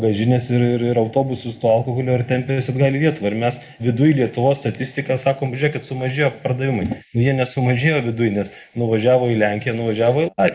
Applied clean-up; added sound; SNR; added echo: neural mask model Resemble Enhance denoiser.